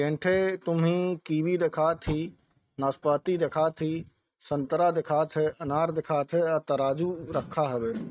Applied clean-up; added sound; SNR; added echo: neural mask model RNNoise.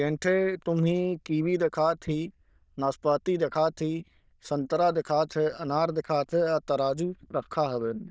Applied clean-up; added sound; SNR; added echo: neural diffusion model UNIVERSE++.